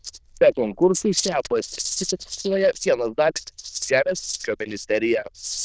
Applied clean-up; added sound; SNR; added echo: neural diffusion model UNIVERSE++.